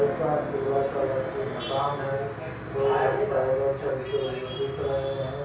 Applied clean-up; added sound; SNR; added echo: none; Guitar; 16 dB; reverberation time 0.6 s.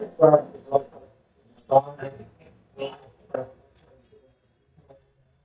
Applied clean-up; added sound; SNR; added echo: neural mask model DeepFilterNet 3.